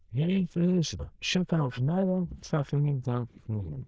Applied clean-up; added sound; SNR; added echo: neural diffusion model UNIVERSE++.